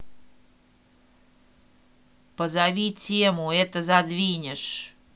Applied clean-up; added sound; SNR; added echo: none; none; none; none.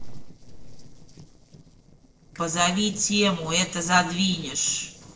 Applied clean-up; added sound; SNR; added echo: neural separator model SepFormer DNS4.